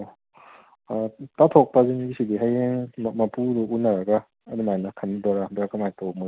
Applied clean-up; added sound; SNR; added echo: none; none; none; none.